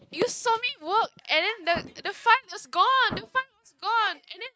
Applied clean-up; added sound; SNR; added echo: neural mask model RNNoise.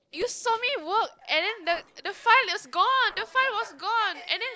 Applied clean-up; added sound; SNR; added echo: neural separator model SepFormer DNS4.